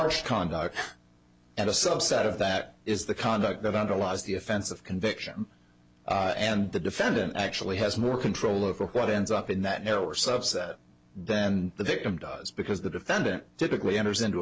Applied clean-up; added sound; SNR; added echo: none; none; none; none.